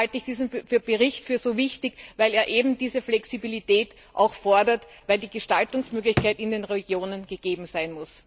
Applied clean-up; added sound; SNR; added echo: none; Drawer open or close; 7 dB; none.